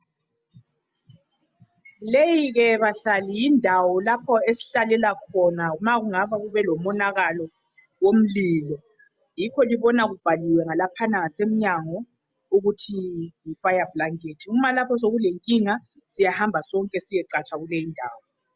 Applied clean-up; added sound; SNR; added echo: none; none; none; none.